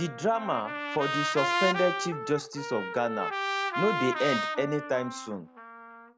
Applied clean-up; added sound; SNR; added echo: none; Trumpet; 2 dB; none.